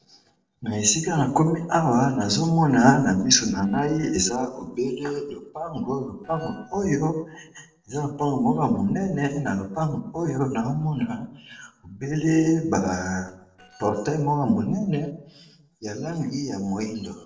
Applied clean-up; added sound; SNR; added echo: neural separator model SepFormer DNS4.